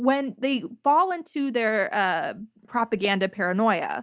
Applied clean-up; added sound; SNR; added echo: none; none; none; none.